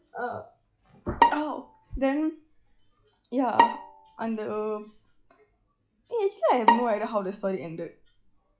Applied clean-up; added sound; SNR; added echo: classical method log-MMSE.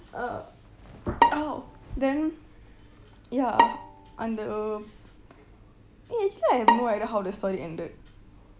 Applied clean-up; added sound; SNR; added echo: none; Bowed string instrument; -1 dB; none.